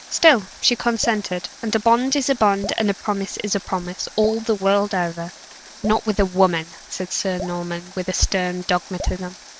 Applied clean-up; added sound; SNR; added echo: none; Water + Drip; 17 dB; none.